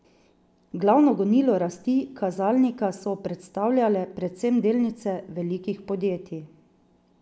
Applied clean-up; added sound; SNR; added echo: none; none; none; none.